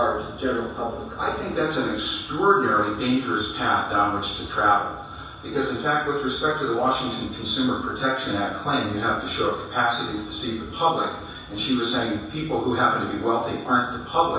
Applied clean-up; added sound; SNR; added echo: none; none; none; reverberation time 0.7 s.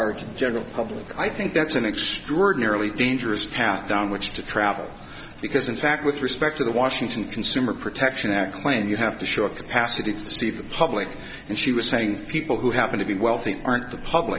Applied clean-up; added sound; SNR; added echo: none; none; none; none.